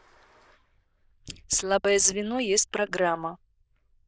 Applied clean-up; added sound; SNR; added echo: neural diffusion model UNIVERSE++.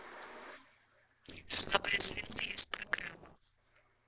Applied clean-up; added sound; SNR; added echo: neural separator model SepFormer DNS4.